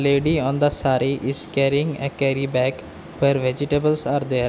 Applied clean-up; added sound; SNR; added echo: none; none; none; none.